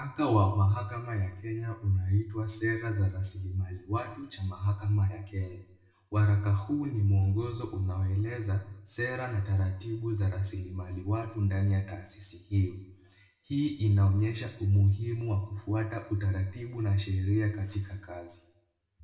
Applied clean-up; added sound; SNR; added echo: none; none; none; reverberation time 0.8 s.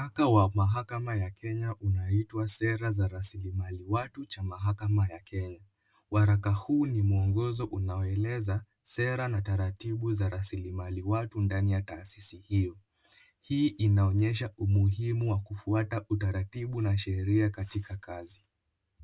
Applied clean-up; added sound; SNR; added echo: none; none; none; none.